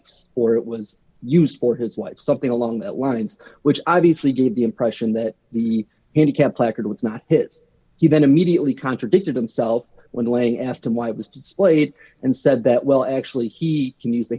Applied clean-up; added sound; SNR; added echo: none; none; none; none.